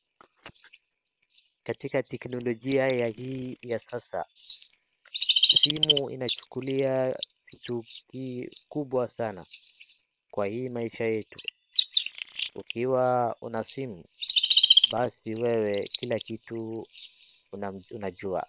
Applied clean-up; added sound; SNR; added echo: neural separator model SepFormer WHAM!.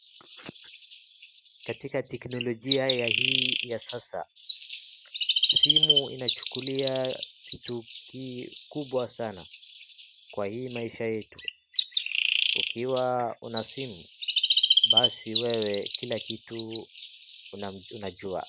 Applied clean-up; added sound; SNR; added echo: none; Chirp, tweet; -4 dB; none.